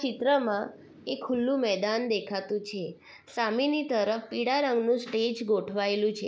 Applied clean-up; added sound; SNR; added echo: none; none; none; none.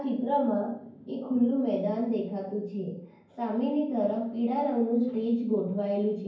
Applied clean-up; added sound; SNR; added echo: none; none; none; reverberation time 0.9 s.